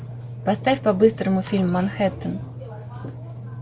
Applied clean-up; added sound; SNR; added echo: none; none; none; none.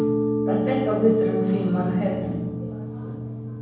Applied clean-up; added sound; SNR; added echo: none; Mallet percussion; 2 dB; reverberation time 1.1 s.